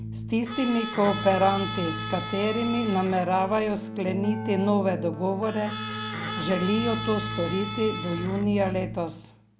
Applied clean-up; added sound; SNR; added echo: none; Bowed string instrument + Keyboard (musical); 7 dB; none.